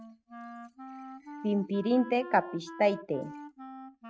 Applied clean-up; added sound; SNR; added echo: neural mask model RNNoise.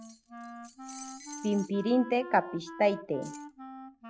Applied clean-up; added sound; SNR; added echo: none; Wind instrument, woodwind instrument + Keys jangling; 13 dB; none.